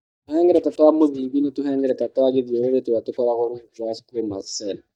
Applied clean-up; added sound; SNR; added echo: neural mask model DeepFilterNet 3.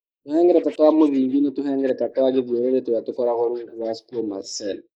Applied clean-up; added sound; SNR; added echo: neural mask model Resemble Enhance denoiser.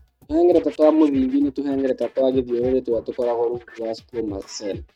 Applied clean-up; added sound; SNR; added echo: neural mask model RNNoise.